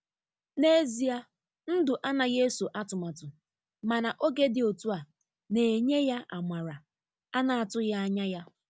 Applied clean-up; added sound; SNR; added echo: none; none; none; none.